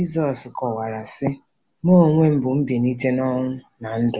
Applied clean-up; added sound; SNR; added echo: none; none; none; none.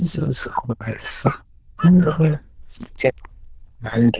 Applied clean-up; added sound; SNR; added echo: neural diffusion model UNIVERSE++.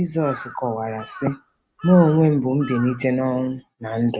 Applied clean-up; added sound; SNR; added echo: neural mask model RNNoise.